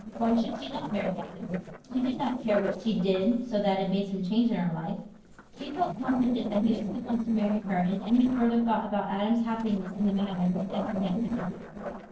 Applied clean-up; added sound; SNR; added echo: neural separator model SepFormer DNS4.